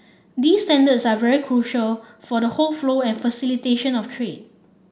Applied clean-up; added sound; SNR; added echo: none; none; none; none.